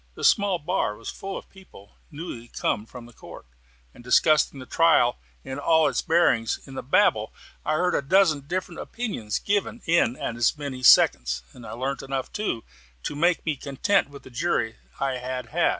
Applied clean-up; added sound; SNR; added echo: none; none; none; none.